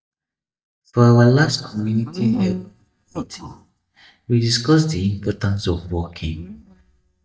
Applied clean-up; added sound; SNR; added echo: neural mask model DeepFilterNet 3.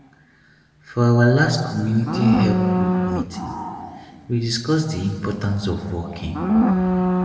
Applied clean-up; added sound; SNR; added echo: none; Livestock, farm animals, working animals; 1 dB; reverberation time 1.9 s.